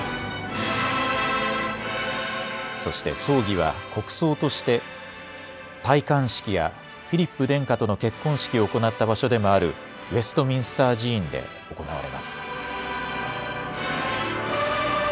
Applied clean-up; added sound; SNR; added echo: none; none; none; none.